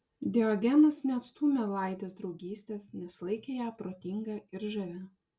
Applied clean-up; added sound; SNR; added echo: none; none; none; none.